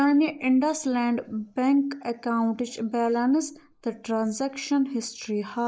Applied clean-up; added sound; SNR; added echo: neural mask model Resemble Enhance denoiser.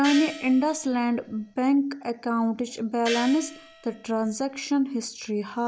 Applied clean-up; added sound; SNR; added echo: none; Gong; 12 dB; none.